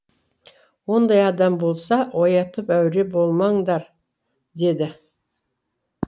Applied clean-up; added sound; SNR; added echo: none; none; none; none.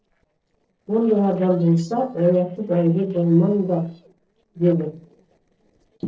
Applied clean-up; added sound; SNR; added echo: neural separator model SepFormer DNS4.